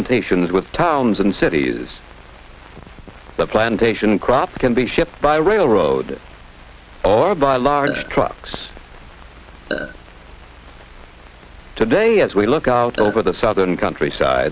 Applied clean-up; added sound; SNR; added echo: none; Burping, eructation; 8 dB; none.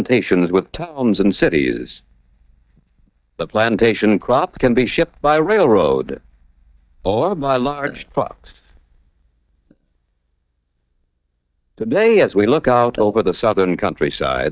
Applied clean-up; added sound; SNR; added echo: neural mask model DeepFilterNet 3.